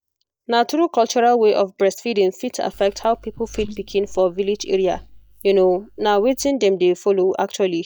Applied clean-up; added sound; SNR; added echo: neural mask model DeepFilterNet 3.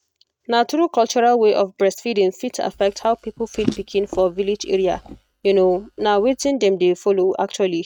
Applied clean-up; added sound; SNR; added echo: neural mask model RNNoise.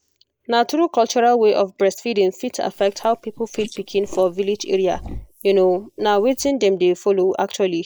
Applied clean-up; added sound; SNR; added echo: neural mask model Resemble Enhance denoiser.